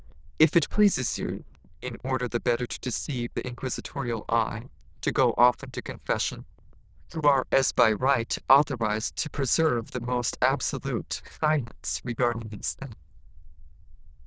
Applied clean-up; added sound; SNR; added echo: neural diffusion model UNIVERSE++.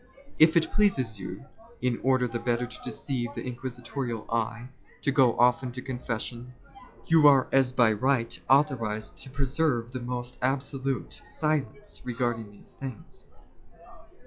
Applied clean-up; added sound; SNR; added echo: classical method log-MMSE.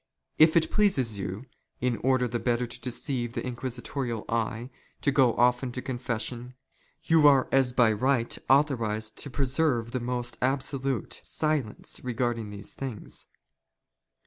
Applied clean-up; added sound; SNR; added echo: none; none; none; none.